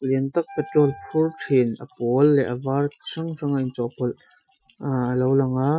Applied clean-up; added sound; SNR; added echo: classical method Wiener filter.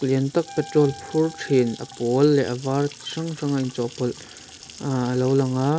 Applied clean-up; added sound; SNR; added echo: none; Sink (filling or washing) / Water tap, faucet / Splash, splatter + Wind instrument, woodwind instrument; 19 dB; none.